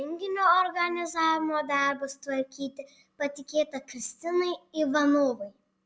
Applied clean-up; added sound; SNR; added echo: none; none; none; none.